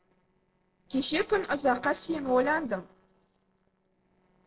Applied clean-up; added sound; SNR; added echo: neural separator model SepFormer DNS4.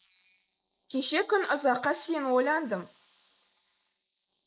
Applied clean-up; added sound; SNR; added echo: neural mask model Resemble Enhance denoiser.